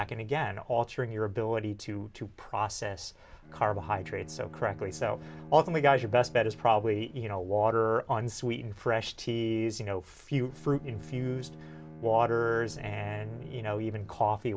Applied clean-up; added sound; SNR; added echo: none; Bowed string instrument; 19 dB; none.